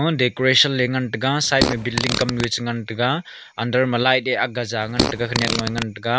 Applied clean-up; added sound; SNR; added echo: none; Fart; 2 dB; none.